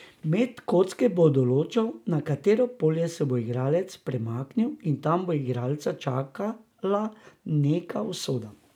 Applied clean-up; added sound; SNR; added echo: none; none; none; none.